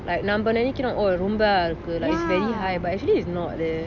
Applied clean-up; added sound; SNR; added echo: none; none; none; none.